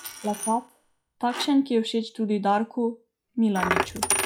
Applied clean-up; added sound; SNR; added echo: classical method log-MMSE.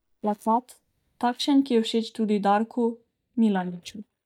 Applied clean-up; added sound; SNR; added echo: neural mask model DeepFilterNet 3.